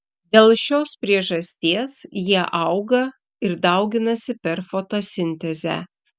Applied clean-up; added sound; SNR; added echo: none; none; none; none.